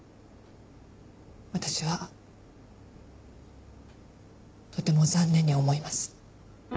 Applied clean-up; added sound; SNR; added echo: none; none; none; none.